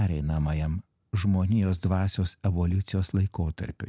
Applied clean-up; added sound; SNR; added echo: none; none; none; none.